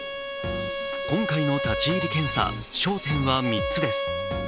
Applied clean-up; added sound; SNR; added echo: none; Bowed string instrument; 3 dB; none.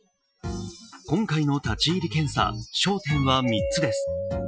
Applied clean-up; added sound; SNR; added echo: classical method Wiener filter.